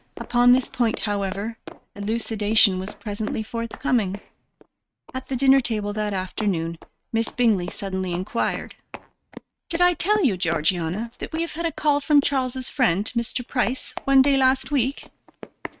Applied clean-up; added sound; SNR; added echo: neural mask model RNNoise.